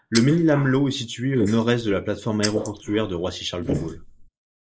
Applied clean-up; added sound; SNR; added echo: neural mask model Resemble Enhance denoiser.